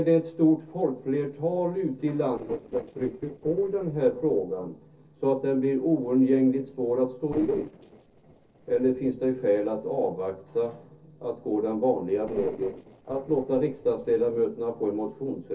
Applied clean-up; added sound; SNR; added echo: neural separator model SepFormer DNS4.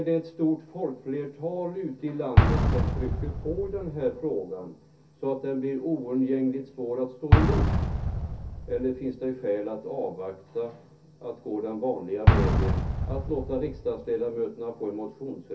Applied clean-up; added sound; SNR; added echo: none; Explosion; -2 dB; reverberation time 0.3 s.